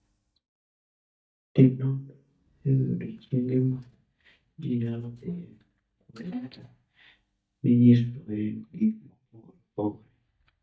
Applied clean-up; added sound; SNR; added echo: neural mask model DeepFilterNet 3.